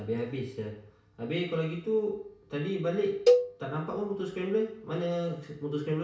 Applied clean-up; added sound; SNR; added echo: none; Cowbell; -3 dB; reverberation time 0.6 s.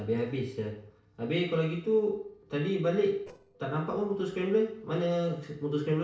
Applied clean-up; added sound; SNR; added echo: neural separator model SepFormer DNS4.